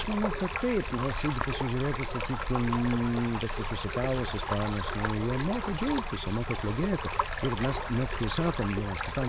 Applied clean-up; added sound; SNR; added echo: none; Stream; 2 dB; none.